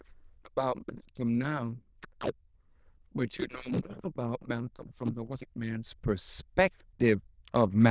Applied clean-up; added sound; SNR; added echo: neural diffusion model UNIVERSE++.